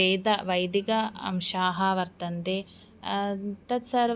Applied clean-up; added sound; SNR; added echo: none; none; none; none.